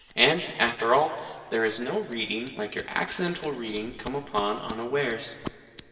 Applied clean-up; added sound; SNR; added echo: none; Scissors; 19 dB; reverberation time 2.5 s.